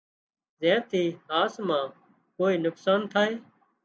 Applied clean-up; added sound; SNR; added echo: none; none; none; none.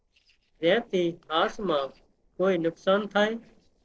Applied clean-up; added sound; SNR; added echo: neural separator model SepFormer DNS4.